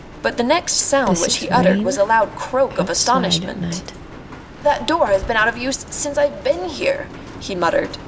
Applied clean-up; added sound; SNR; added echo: none; Rain; 8 dB; none.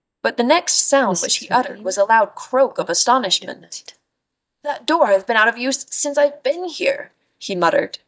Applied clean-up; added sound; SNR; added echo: neural mask model DeepFilterNet 3.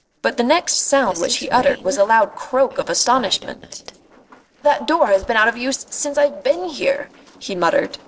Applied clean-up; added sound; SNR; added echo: neural separator model SepFormer DNS4.